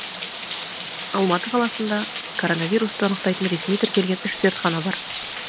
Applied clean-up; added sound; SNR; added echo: none; Rain; 8 dB; none.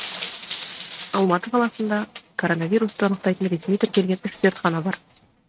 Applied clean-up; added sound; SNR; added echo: neural mask model RNNoise.